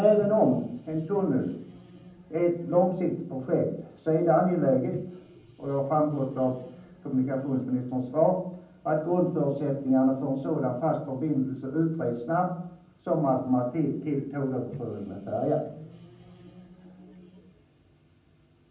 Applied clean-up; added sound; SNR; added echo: none; Microwave oven; 20 dB; reverberation time 0.6 s.